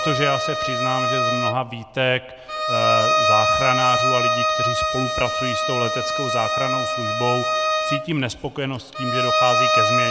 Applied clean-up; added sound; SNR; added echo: none; Bowed string instrument; -4 dB; none.